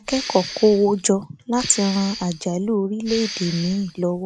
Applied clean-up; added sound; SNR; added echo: none; Respiratory sounds; 12 dB; none.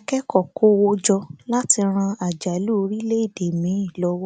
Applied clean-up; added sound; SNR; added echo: none; none; none; none.